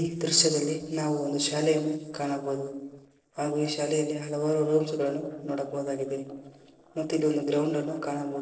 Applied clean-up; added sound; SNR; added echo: neural separator model SepFormer DNS4.